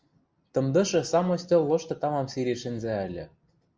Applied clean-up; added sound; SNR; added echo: none; none; none; none.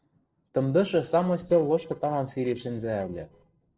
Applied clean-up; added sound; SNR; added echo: neural separator model SepFormer DNS4.